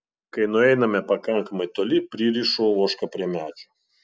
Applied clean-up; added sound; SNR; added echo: none; none; none; none.